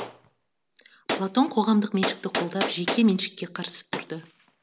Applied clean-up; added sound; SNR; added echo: none; Gunshot, gunfire; 7 dB; none.